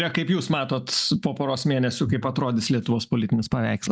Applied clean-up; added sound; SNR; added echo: none; none; none; none.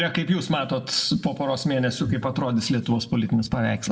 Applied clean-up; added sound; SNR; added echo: none; none; none; reverberation time 0.8 s.